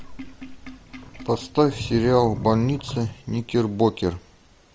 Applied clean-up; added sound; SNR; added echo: none; Sink (filling or washing); 13 dB; none.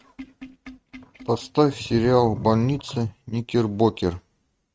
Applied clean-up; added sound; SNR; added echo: neural mask model RNNoise.